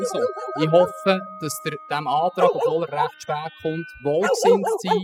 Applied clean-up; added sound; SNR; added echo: classical method spectral subtraction.